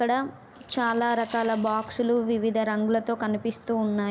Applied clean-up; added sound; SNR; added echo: none; Coin (dropping) / Glass; 18 dB; reverberation time 0.6 s.